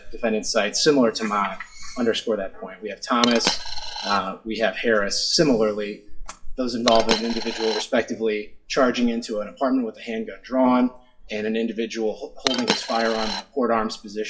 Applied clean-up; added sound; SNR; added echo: classical method WPE with log-MMSE.